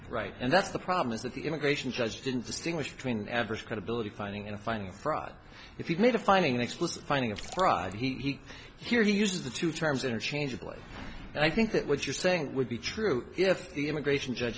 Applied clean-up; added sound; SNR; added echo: none; Splash, splatter; 16 dB; none.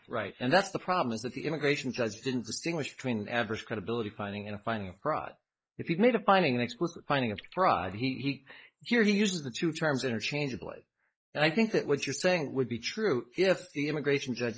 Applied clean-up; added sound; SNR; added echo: neural mask model Resemble Enhance denoiser.